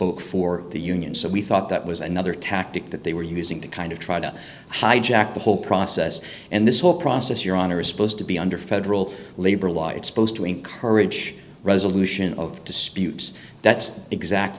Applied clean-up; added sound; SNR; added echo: none; none; none; none.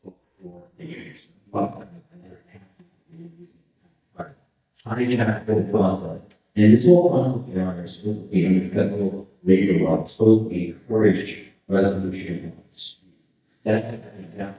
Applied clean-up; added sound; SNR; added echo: neural mask model DeepFilterNet 3.